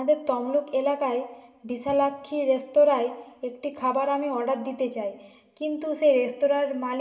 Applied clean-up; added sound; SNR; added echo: none; none; none; reverberation time 1.0 s.